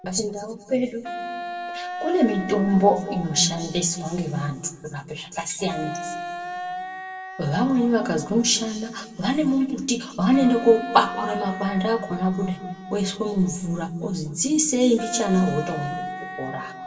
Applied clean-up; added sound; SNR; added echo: none; Wind instrument, woodwind instrument; 12 dB; reverberation time 1.4 s.